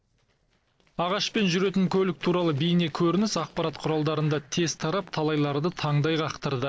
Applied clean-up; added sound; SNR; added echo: neural separator model SepFormer DNS4.